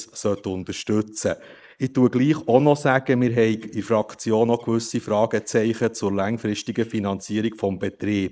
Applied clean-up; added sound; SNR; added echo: neural mask model Resemble Enhance denoiser.